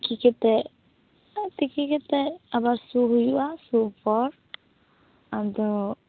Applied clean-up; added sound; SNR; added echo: none; none; none; none.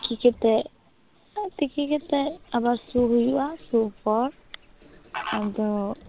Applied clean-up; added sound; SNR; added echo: none; Squeak + Fowl; 17 dB; none.